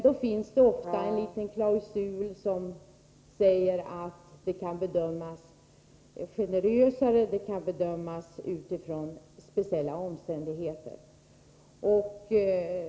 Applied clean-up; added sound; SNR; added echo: none; Brass instrument; 10 dB; none.